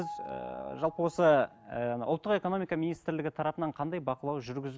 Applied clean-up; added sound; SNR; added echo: none; Piano; 17 dB; none.